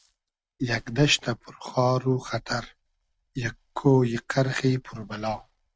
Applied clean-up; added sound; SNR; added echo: neural mask model RNNoise.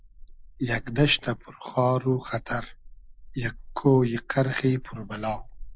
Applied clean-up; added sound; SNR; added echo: neural mask model Resemble Enhance denoiser.